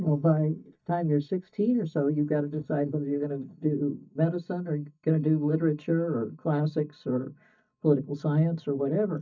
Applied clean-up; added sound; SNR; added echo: neural mask model DeepFilterNet 3.